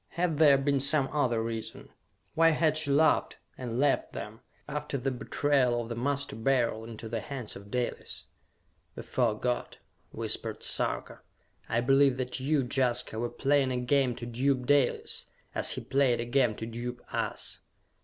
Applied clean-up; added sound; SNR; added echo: none; none; none; none.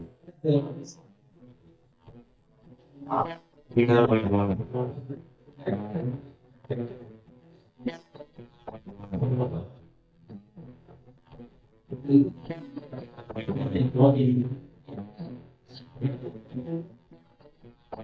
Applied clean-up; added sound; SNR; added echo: neural mask model DeepFilterNet 3.